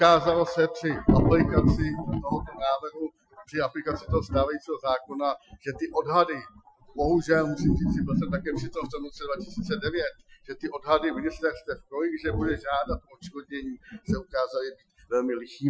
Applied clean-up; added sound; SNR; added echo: classical method Wiener filter.